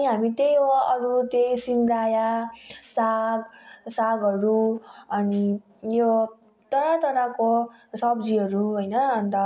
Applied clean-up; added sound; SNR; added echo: none; none; none; none.